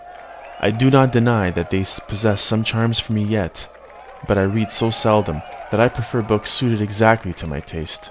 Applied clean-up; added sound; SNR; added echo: none; Applause / Crowd / Cheering; 19 dB; none.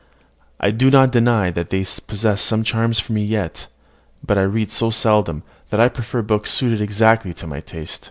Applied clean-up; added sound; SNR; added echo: none; none; none; none.